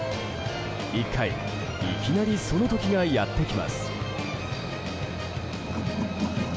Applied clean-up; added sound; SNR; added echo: none; none; none; none.